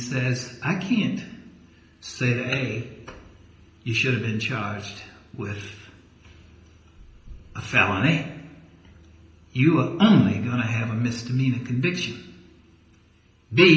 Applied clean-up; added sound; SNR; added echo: none; none; none; reverberation time 0.8 s.